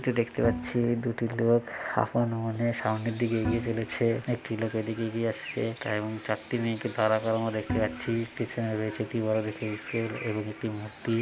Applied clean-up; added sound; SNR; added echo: none; Bowed string instrument; 8 dB; none.